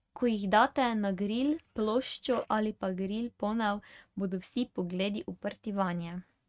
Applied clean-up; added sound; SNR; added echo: neural mask model RNNoise.